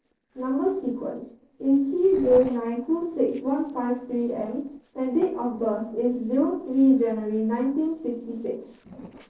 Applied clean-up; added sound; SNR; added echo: neural separator model SepFormer DNS4.